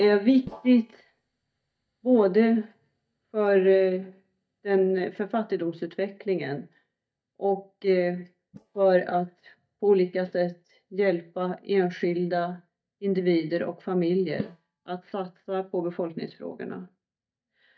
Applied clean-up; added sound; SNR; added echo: neural mask model DeepFilterNet 3.